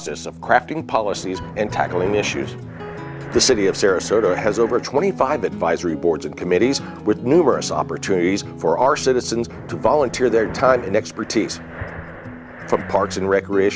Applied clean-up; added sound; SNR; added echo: none; Breathing; 15 dB; none.